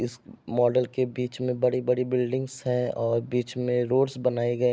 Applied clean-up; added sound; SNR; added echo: none; none; none; none.